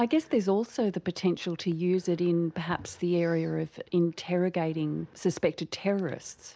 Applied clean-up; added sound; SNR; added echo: none; none; none; none.